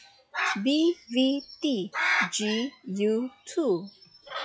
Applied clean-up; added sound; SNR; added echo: classical method log-MMSE.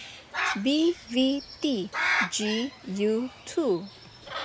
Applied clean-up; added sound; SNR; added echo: none; Bird; 5 dB; none.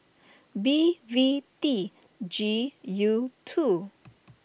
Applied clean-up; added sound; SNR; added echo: none; none; none; none.